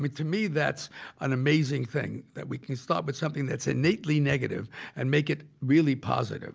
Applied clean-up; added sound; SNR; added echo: none; none; none; none.